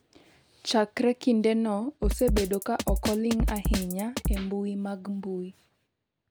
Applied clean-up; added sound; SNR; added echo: none; Drum kit; 4 dB; none.